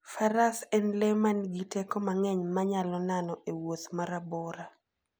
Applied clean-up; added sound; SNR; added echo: none; none; none; none.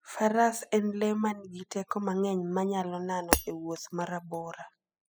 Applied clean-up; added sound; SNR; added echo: classical method spectral subtraction.